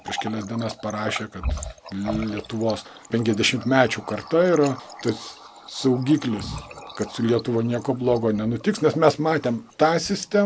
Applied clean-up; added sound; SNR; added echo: none; Water tap, faucet; 14 dB; none.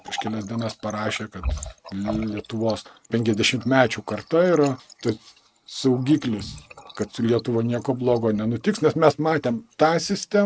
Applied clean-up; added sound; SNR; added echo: neural mask model RNNoise.